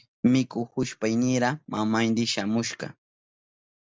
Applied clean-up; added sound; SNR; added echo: none; none; none; none.